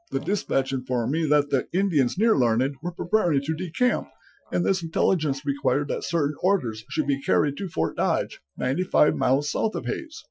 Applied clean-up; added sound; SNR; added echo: classical method Wiener filter.